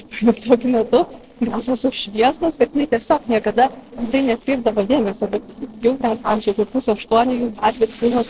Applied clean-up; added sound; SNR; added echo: neural separator model SepFormer DNS4.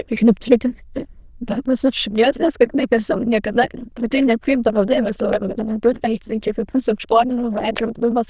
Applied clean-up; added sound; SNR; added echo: neural diffusion model UNIVERSE++.